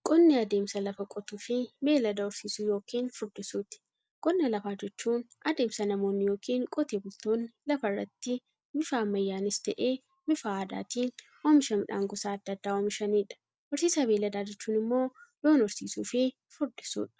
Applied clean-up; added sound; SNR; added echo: none; none; none; none.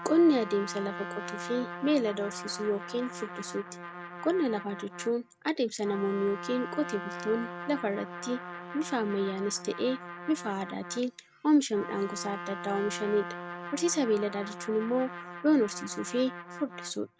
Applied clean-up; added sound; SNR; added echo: none; Trumpet; 11 dB; none.